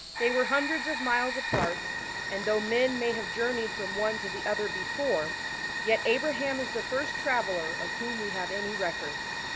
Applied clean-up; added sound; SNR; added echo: none; Fire; 2 dB; none.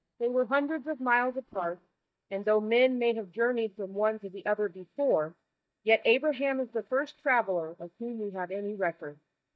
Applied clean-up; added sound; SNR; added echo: neural mask model DeepFilterNet 3.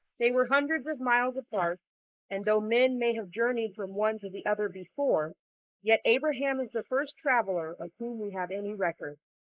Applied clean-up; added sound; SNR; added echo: neural mask model Resemble Enhance denoiser.